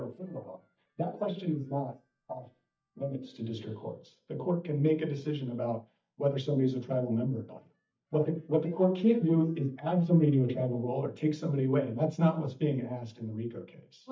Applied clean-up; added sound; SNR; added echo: neural mask model DeepFilterNet 3.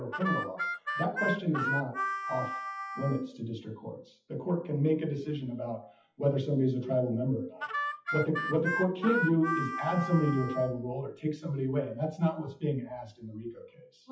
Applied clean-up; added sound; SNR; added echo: classical method WPE with log-MMSE.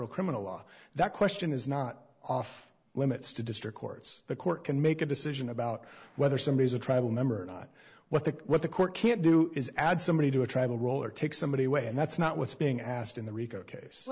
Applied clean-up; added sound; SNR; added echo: none; none; none; none.